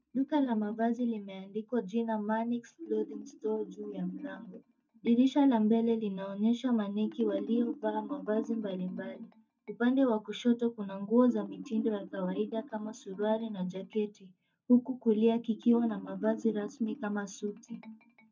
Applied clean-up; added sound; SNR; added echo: neural mask model DeepFilterNet 3.